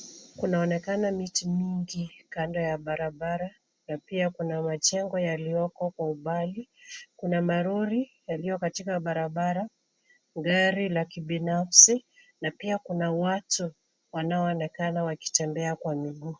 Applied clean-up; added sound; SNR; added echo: none; none; none; none.